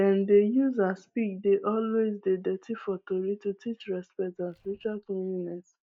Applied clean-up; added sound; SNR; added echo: neural mask model DeepFilterNet 3.